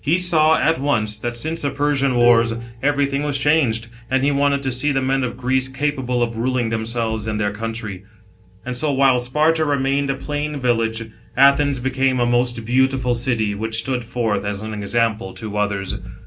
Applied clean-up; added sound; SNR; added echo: none; Bowed string instrument; 12 dB; none.